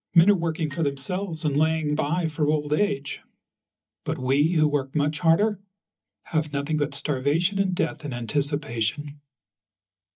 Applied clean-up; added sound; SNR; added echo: neural mask model DeepFilterNet 3.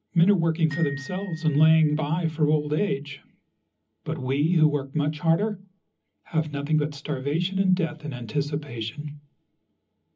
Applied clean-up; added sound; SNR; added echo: none; Glockenspiel; 20 dB; reverberation time 0.4 s.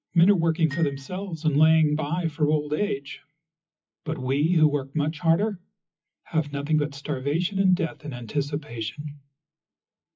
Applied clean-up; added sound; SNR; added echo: classical method WPE with log-MMSE.